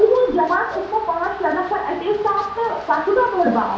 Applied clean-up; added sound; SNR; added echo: none; Run; 19 dB; reverberation time 0.6 s.